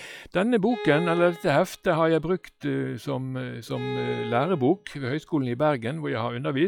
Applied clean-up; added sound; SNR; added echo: classical method log-MMSE.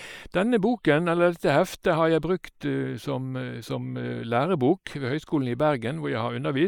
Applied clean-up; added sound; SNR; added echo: neural mask model Resemble Enhance denoiser.